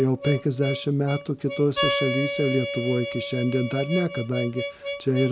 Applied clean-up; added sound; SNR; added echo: none; Harmonica; 6 dB; none.